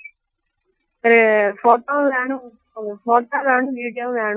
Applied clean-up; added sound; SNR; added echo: classical method Wiener filter.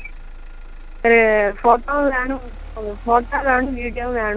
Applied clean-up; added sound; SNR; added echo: none; Motor vehicle (road); 13 dB; none.